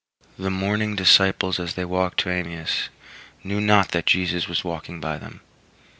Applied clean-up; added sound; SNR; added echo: none; none; none; none.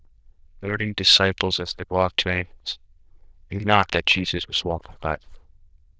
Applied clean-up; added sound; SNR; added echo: neural diffusion model UNIVERSE++.